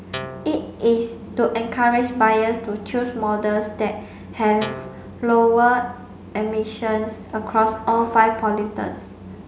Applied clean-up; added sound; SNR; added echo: none; Guitar; 14 dB; none.